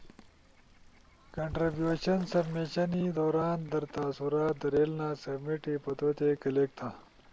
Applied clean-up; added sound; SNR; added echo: none; Bird / Fowl; 19 dB; none.